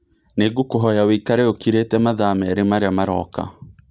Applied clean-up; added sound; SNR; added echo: none; none; none; none.